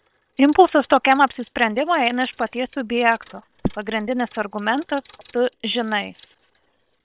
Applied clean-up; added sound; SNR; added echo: neural separator model SepFormer WHAM!.